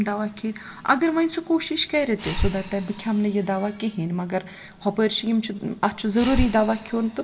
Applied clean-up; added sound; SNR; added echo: none; Breathing; 10 dB; reverberation time 1.4 s.